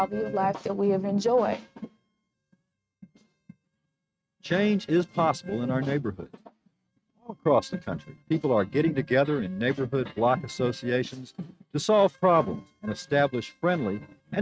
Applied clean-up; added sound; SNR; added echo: neural mask model RNNoise.